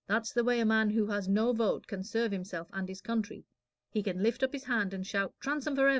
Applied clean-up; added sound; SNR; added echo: none; none; none; none.